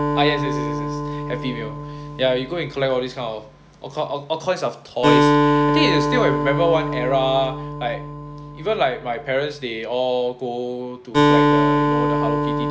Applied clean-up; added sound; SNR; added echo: none; Acoustic guitar; -2 dB; none.